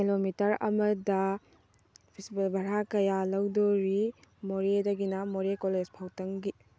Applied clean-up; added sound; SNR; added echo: none; none; none; none.